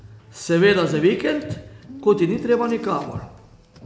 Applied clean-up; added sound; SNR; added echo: none; Car; 15 dB; none.